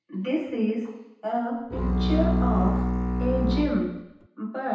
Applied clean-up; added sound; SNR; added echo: none; Bowed string instrument; -4 dB; reverberation time 0.9 s.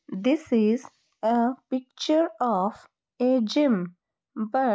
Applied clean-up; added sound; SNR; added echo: none; none; none; none.